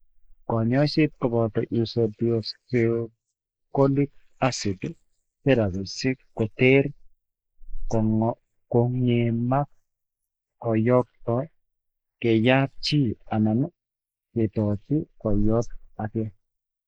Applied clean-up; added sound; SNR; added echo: neural mask model Resemble Enhance denoiser.